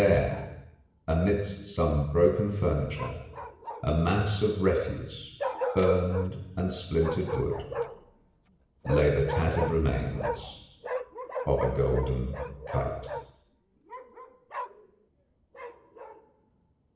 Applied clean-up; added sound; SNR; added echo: none; Bark; 9 dB; reverberation time 1.0 s.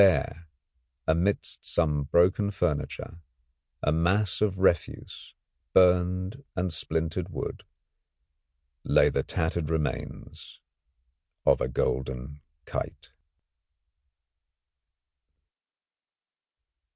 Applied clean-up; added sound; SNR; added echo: none; none; none; none.